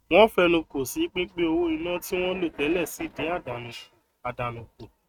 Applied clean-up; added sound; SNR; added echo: neural mask model RNNoise.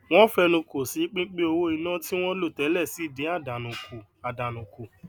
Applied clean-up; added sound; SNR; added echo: none; none; none; none.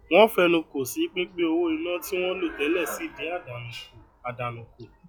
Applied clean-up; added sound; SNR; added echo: classical method log-MMSE.